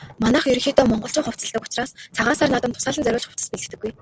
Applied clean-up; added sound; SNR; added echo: none; none; none; none.